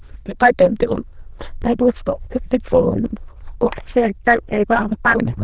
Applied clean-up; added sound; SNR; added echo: neural diffusion model UNIVERSE++.